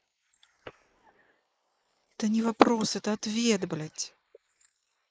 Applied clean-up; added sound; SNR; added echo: neural mask model Resemble Enhance denoiser.